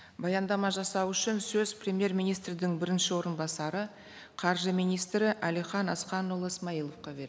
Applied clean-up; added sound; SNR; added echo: none; none; none; none.